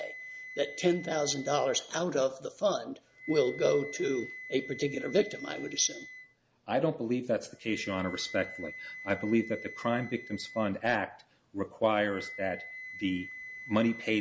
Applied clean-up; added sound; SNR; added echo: none; Wind instrument, woodwind instrument; 14 dB; none.